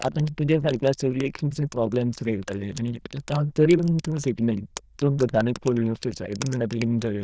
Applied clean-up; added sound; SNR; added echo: neural diffusion model UNIVERSE++.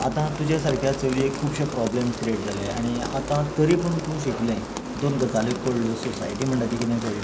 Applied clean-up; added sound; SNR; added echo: none; Rain; 9 dB; none.